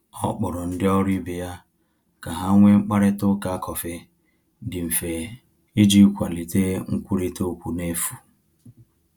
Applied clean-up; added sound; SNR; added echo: none; none; none; none.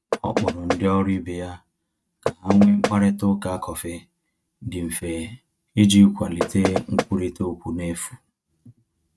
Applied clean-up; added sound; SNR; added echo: neural mask model RNNoise.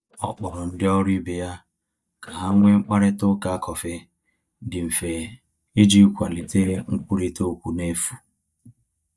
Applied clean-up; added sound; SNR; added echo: neural mask model DeepFilterNet 3.